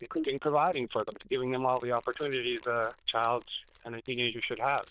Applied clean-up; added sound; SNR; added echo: neural diffusion model UNIVERSE++.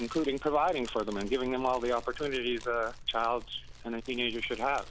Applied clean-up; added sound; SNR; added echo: none; Fire; 14 dB; none.